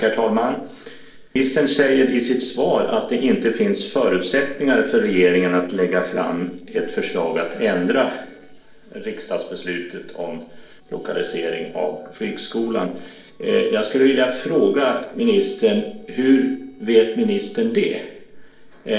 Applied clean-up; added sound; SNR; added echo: neural separator model SepFormer DNS4.